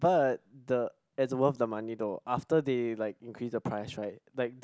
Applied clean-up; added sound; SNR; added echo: none; none; none; none.